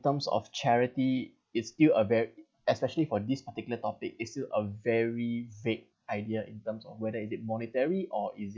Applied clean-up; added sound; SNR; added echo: none; none; none; none.